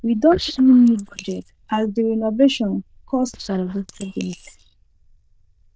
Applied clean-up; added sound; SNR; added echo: neural diffusion model UNIVERSE++.